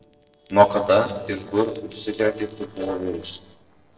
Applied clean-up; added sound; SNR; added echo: neural separator model SepFormer DNS4.